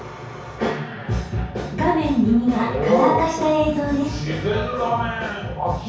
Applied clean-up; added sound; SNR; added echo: none; none; none; reverberation time 0.6 s.